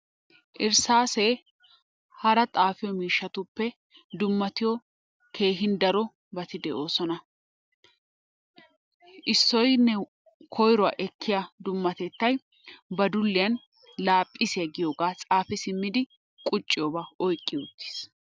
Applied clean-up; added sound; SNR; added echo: none; none; none; none.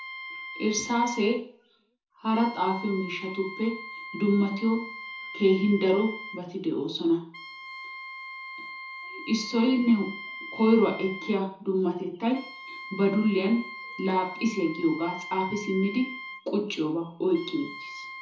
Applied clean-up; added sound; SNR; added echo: none; Wind instrument, woodwind instrument; 13 dB; reverberation time 0.5 s.